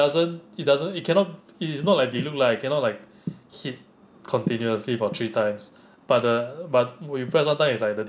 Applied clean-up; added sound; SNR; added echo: none; none; none; none.